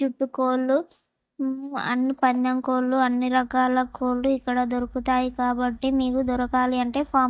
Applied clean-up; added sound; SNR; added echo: neural mask model DeepFilterNet 3.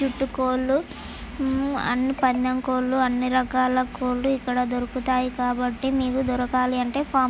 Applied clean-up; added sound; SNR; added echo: none; none; none; none.